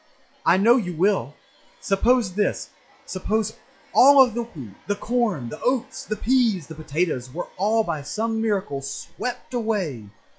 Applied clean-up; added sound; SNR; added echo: classical method log-MMSE.